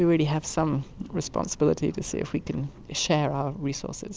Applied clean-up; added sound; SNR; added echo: none; none; none; none.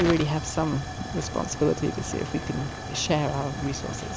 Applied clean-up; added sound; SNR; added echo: none; Tick / Hiss / Explosion / Fire; 6 dB; none.